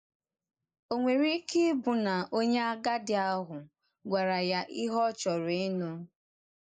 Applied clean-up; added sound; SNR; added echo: neural mask model Resemble Enhance denoiser.